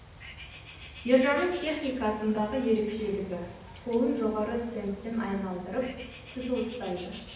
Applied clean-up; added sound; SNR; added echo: none; Bird; 16 dB; reverberation time 0.9 s.